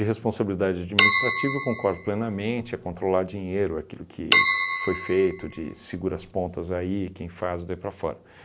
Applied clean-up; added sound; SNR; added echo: none; Chink, clink; -1 dB; none.